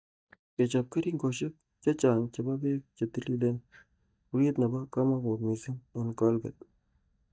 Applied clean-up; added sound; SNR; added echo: neural mask model DeepFilterNet 3.